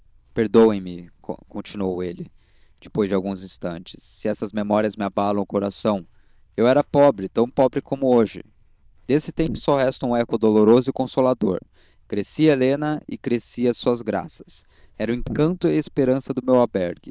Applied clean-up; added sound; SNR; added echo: neural diffusion model UNIVERSE++.